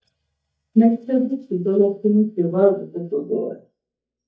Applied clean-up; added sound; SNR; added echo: neural mask model DeepFilterNet 3.